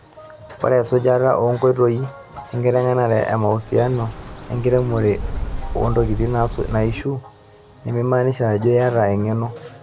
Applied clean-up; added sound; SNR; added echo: none; Bird; 8 dB; none.